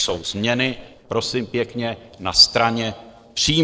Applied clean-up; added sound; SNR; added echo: neural separator model SepFormer DNS4.